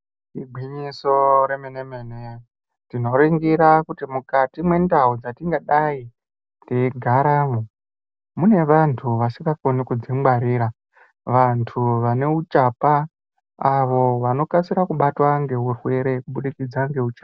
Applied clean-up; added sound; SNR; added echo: none; none; none; none.